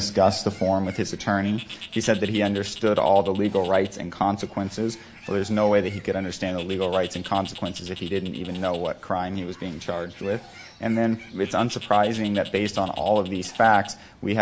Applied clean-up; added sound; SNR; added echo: none; Bird; 18 dB; none.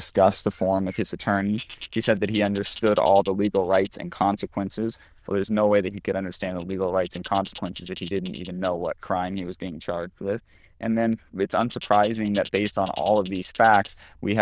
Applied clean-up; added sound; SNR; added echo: neural diffusion model UNIVERSE++.